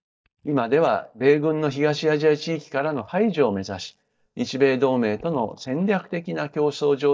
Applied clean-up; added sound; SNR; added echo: neural mask model DeepFilterNet 3.